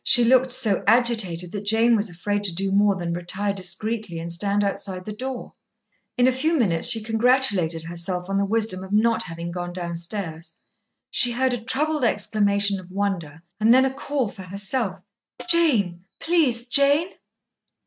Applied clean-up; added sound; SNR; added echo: neural mask model RNNoise.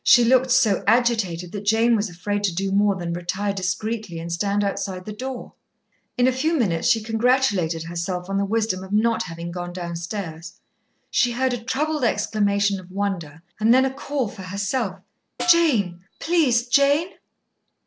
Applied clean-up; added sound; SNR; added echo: none; Snare drum; 13 dB; none.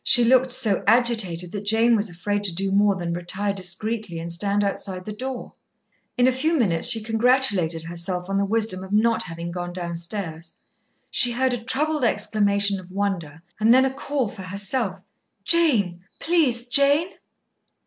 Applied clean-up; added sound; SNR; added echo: none; none; none; none.